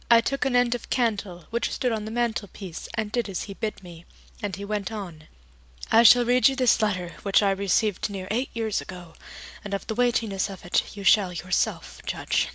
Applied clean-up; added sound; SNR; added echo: none; none; none; none.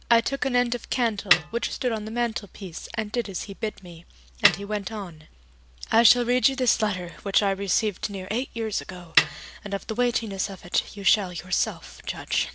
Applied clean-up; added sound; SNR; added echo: none; Snare drum; 1 dB; none.